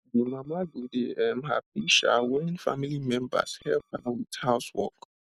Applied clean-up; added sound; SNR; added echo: neural mask model DeepFilterNet 3.